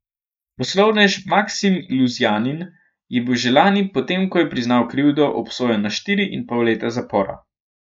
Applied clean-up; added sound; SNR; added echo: neural mask model Resemble Enhance denoiser.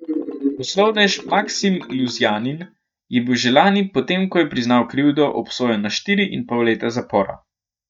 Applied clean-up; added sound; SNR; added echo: neural mask model DeepFilterNet 3.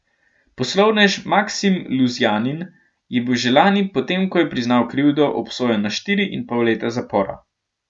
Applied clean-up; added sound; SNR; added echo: none; none; none; none.